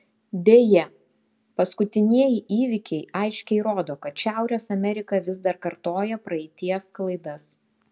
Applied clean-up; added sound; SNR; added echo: none; none; none; none.